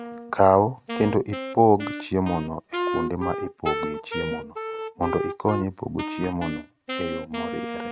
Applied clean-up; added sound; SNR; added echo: neural mask model RNNoise.